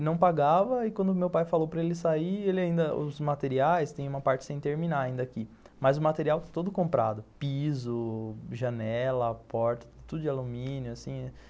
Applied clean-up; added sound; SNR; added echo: none; none; none; none.